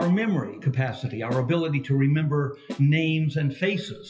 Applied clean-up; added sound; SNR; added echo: classical method WPE with log-MMSE.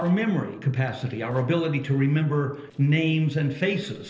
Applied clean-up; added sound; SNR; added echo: neural separator model SepFormer DNS4.